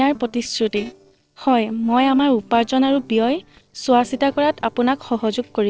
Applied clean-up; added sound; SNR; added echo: neural separator model SepFormer DNS4.